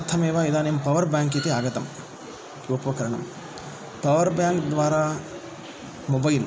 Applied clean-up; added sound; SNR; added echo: none; none; none; none.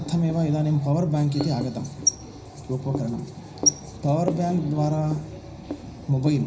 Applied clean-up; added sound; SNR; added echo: none; Writing; 7 dB; reverberation time 0.4 s.